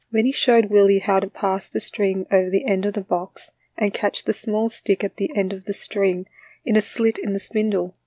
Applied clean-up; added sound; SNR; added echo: none; none; none; none.